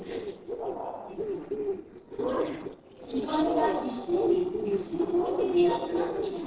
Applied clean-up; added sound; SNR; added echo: neural separator model SepFormer DNS4.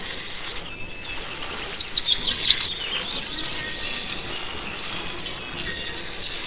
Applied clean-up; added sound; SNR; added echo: neural separator model SepFormer WHAMR!.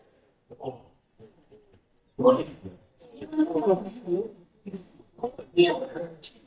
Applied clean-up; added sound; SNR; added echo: neural mask model DeepFilterNet 3.